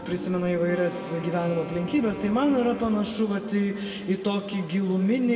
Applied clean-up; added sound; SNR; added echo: none; Wind instrument, woodwind instrument; 17 dB; reverberation time 1.8 s.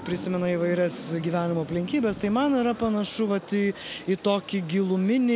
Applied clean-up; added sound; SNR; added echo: none; none; none; none.